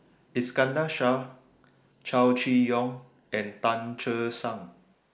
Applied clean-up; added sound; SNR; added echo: neural mask model Resemble Enhance denoiser.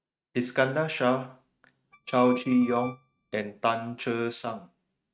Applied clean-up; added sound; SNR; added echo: neural mask model RNNoise.